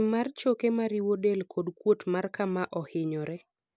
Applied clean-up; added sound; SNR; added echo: none; none; none; none.